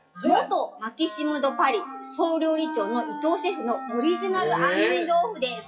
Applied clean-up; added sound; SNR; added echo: classical method WPE with log-MMSE.